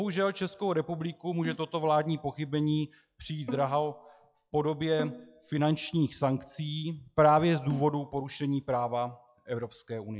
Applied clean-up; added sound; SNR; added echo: classical method log-MMSE.